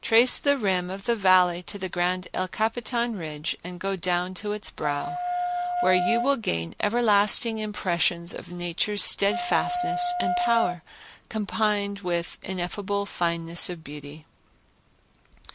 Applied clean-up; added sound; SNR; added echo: none; Wind instrument, woodwind instrument; 1 dB; none.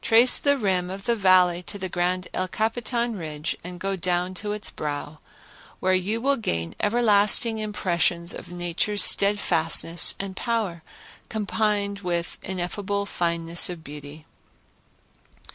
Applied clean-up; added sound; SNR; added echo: none; none; none; none.